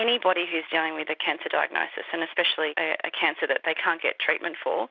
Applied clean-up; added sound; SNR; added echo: none; none; none; none.